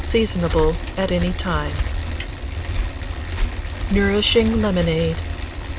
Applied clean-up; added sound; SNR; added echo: none; Bicycle; 2 dB; none.